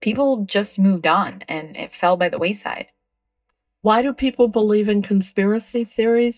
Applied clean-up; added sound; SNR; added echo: neural mask model DeepFilterNet 3.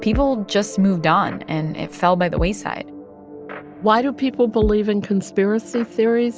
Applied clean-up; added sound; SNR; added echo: none; none; none; none.